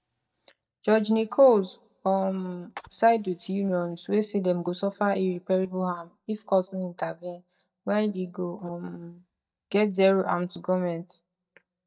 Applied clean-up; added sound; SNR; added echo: neural mask model DeepFilterNet 3.